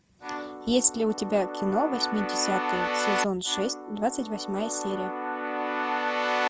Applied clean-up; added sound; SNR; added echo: none; Keyboard (musical); 1 dB; none.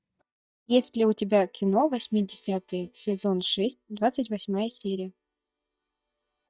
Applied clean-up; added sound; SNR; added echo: neural mask model DeepFilterNet 3.